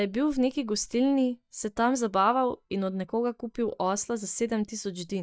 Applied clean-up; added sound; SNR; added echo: neural mask model DeepFilterNet 3.